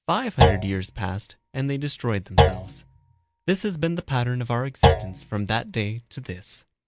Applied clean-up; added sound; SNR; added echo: none; Thump, thud; -3 dB; none.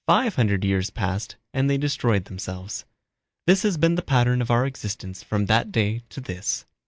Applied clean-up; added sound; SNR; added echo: none; none; none; none.